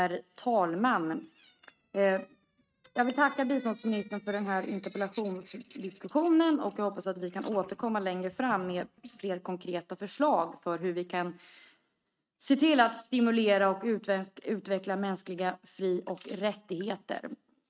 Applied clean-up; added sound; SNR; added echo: neural mask model RNNoise.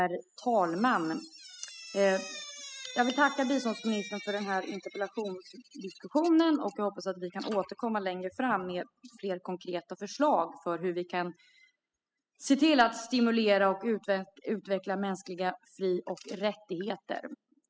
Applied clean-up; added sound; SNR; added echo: classical method spectral subtraction.